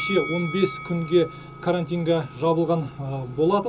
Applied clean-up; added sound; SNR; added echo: none; Bell; 13 dB; reverberation time 0.2 s.